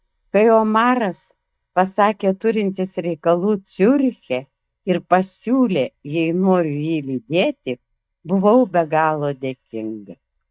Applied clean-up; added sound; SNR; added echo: neural mask model DeepFilterNet 3.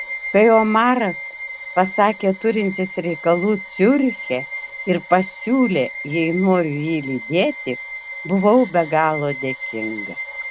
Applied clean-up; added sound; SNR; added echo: none; Bowed string instrument; 12 dB; none.